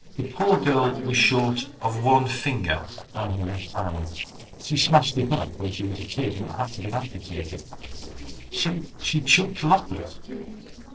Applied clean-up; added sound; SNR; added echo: neural separator model SepFormer DNS4.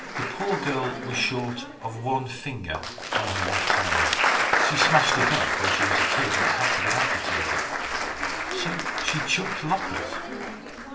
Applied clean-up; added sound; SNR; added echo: none; Applause; -4 dB; reverberation time 0.3 s.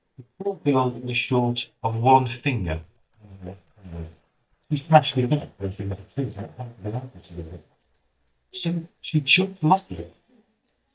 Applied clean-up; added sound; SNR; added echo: neural mask model DeepFilterNet 3.